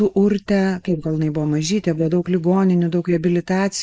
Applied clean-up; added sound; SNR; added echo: neural mask model Resemble Enhance denoiser.